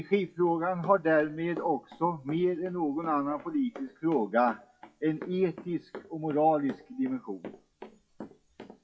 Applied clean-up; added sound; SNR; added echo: classical method WPE with log-MMSE.